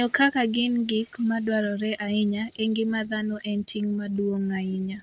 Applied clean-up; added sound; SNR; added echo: neural mask model RNNoise.